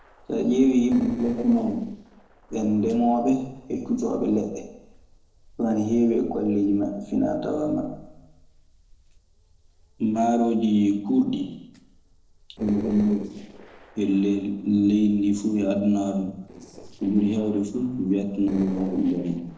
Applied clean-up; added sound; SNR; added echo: neural separator model SepFormer DNS4.